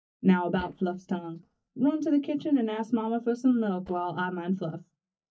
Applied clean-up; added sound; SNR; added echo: neural mask model DeepFilterNet 3.